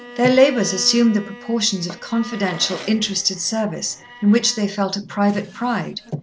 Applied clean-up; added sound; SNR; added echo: none; Bowed string instrument + Drawer open or close; 16 dB; none.